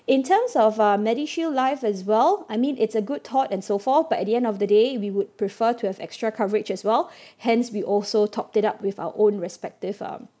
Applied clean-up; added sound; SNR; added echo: none; none; none; none.